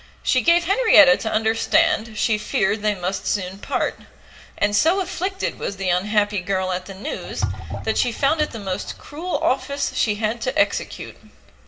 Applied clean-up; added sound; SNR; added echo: none; Liquid; 8 dB; reverberation time 1.9 s.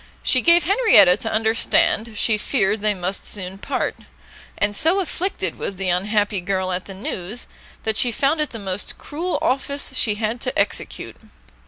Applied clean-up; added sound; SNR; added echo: none; none; none; none.